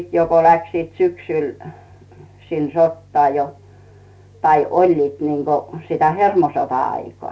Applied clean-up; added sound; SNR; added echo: none; none; none; none.